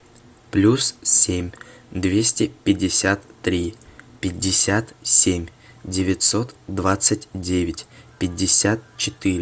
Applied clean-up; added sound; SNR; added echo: none; none; none; none.